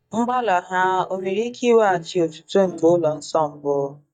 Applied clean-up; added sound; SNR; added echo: neural mask model DeepFilterNet 3.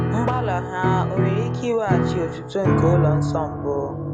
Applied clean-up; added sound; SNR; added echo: none; Piano; -4 dB; none.